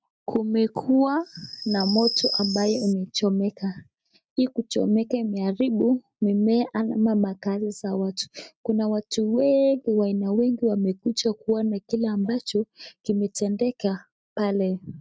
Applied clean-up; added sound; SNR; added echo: neural mask model RNNoise.